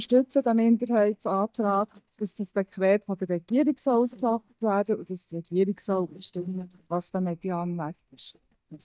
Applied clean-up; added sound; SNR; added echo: neural mask model DeepFilterNet 3.